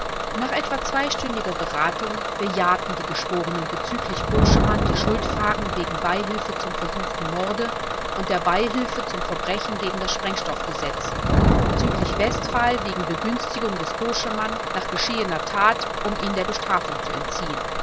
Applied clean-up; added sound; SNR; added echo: none; Thunder + Bus / Engine; -2 dB; none.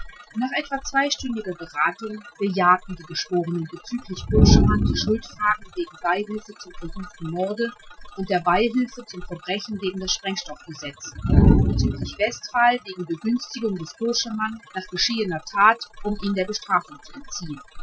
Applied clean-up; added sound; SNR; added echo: classical method Wiener filter.